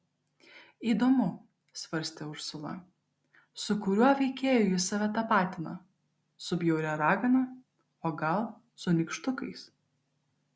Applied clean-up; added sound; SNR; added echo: none; none; none; none.